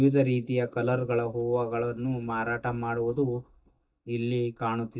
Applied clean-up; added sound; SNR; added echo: neural mask model DeepFilterNet 3.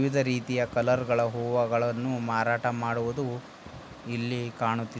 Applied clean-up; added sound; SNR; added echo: none; none; none; none.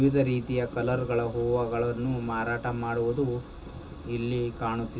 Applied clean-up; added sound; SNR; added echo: none; Bird vocalization, bird call, bird song; 17 dB; reverberation time 0.2 s.